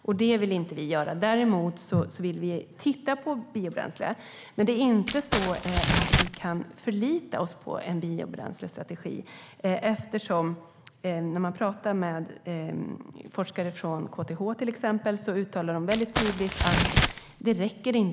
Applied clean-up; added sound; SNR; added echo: none; Crumpling, crinkling; -2 dB; none.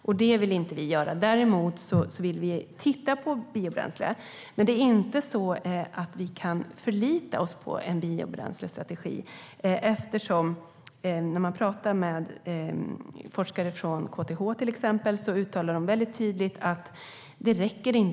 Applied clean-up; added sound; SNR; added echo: none; none; none; none.